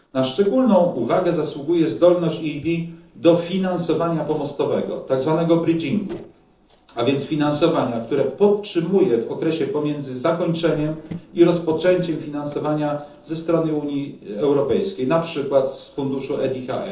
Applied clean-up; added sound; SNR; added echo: neural separator model SepFormer DNS4.